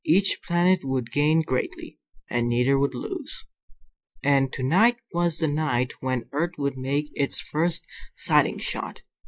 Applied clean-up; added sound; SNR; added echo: neural mask model Resemble Enhance denoiser.